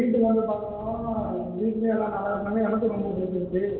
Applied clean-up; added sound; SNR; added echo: none; Thunder; 17 dB; reverberation time 1.7 s.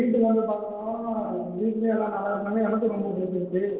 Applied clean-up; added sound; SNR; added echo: neural separator model SepFormer DNS4.